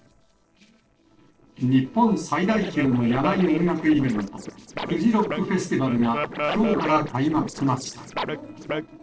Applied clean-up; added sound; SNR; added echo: neural separator model SepFormer DNS4.